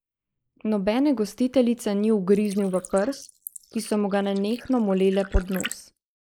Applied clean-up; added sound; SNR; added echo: neural mask model Resemble Enhance denoiser.